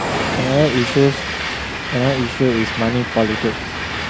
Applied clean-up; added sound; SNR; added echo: none; Train; 4 dB; none.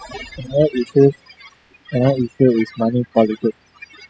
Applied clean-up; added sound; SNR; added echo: classical method spectral subtraction.